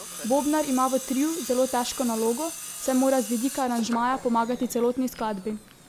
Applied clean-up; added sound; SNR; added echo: none; Tools; 12 dB; none.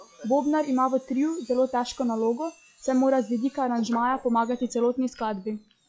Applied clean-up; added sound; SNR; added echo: classical method log-MMSE.